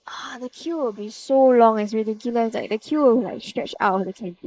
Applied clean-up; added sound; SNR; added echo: neural mask model Resemble Enhance denoiser.